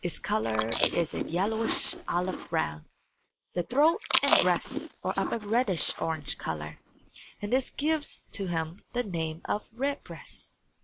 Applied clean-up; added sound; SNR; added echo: neural mask model Resemble Enhance denoiser.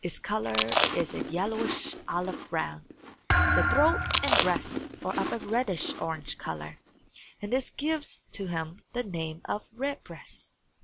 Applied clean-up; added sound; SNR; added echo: none; Thump, thud + Chewing, mastication; -3 dB; none.